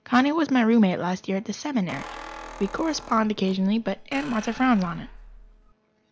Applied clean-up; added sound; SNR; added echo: none; Squeak; 16 dB; none.